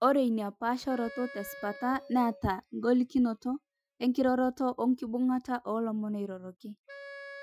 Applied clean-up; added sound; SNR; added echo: classical method Wiener filter.